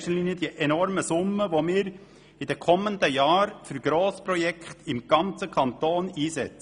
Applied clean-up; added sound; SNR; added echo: none; none; none; none.